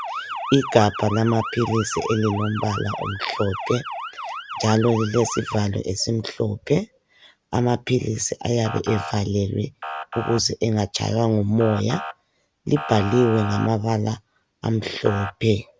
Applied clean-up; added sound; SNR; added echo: none; Motor vehicle (road) / Siren; 11 dB; none.